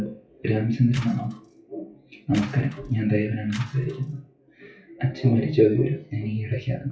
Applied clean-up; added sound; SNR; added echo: classical method WPE with log-MMSE.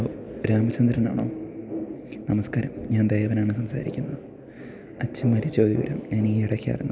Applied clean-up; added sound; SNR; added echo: none; none; none; none.